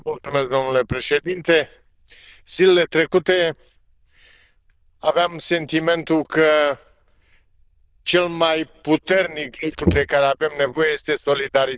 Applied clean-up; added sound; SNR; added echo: neural diffusion model UNIVERSE++.